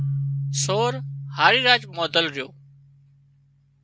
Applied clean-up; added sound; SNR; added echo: none; Keyboard (musical); 7 dB; none.